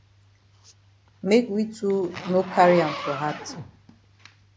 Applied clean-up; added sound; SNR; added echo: none; Zipper (clothing); 13 dB; none.